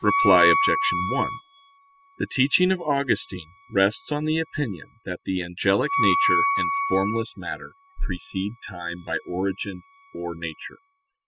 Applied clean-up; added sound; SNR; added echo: classical method spectral subtraction.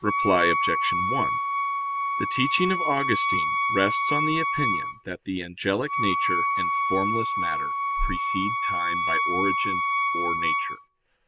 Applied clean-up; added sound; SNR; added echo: none; Wind instrument, woodwind instrument; -3 dB; none.